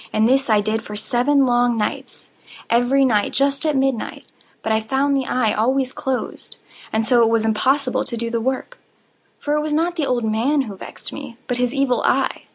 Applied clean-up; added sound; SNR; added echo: none; none; none; none.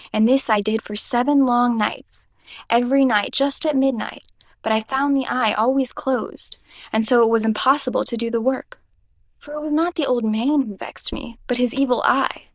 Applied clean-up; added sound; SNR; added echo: neural diffusion model UNIVERSE++.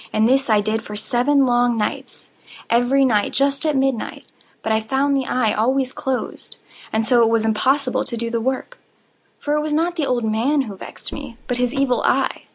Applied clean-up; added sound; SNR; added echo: none; Car; 15 dB; none.